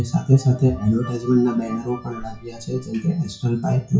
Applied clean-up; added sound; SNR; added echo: classical method WPE with log-MMSE.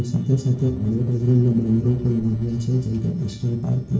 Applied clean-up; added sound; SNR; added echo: neural separator model SepFormer DNS4.